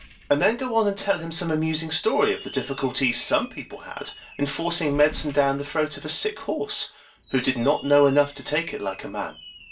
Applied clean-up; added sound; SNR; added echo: none; Squeak; 19 dB; reverberation time 0.2 s.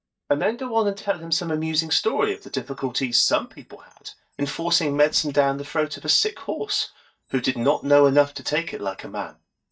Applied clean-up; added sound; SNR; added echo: neural mask model DeepFilterNet 3.